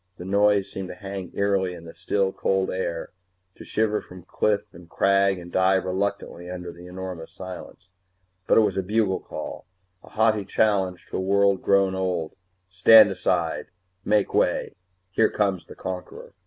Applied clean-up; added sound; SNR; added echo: none; none; none; none.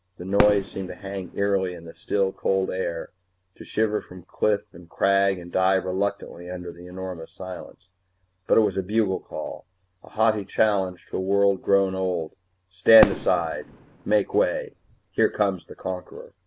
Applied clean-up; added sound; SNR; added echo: none; Fireworks; 8 dB; none.